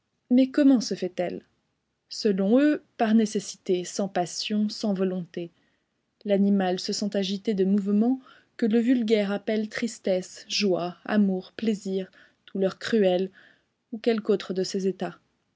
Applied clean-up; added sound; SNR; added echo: none; none; none; none.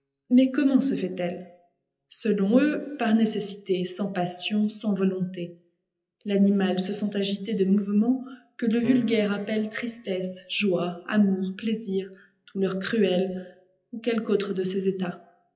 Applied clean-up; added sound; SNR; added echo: classical method WPE with log-MMSE.